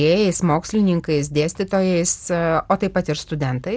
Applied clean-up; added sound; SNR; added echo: none; none; none; none.